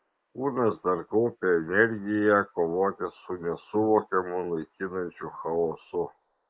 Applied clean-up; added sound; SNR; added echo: neural mask model Resemble Enhance denoiser.